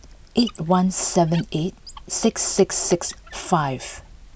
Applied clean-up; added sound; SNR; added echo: none; Squeak; 20 dB; none.